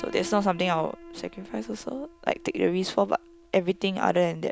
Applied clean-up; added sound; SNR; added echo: none; Piano; 18 dB; none.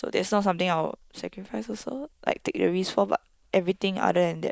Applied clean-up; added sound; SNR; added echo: neural mask model Resemble Enhance denoiser.